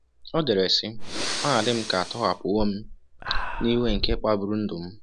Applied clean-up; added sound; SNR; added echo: none; Breathing; 5 dB; none.